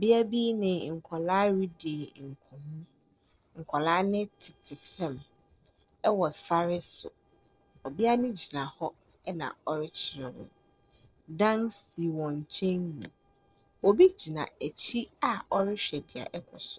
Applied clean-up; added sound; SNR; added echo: neural separator model SepFormer DNS4.